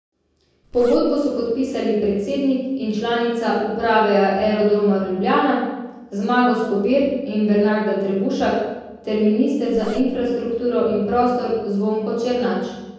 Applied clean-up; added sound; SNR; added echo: none; Zipper (clothing); 15 dB; reverberation time 1.3 s.